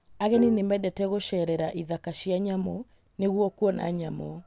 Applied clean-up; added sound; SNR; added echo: none; Bowed string instrument; 15 dB; none.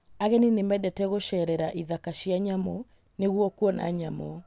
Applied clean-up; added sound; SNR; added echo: none; none; none; none.